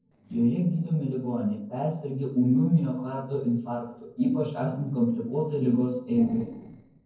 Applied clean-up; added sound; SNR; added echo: neural separator model SepFormer DNS4.